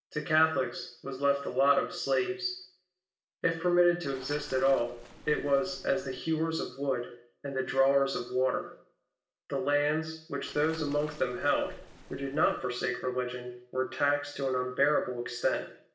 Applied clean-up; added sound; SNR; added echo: none; Waves, surf; 18 dB; reverberation time 0.5 s.